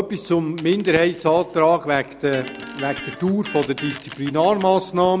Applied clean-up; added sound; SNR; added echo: none; Coin (dropping) + Electric guitar; 16 dB; none.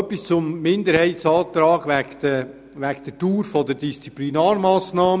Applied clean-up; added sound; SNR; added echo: none; none; none; none.